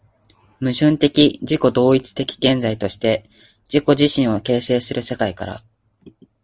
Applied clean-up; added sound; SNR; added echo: none; none; none; none.